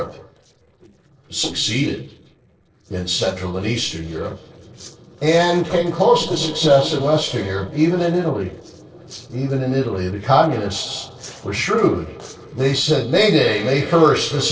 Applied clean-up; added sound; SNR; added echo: neural separator model SepFormer DNS4.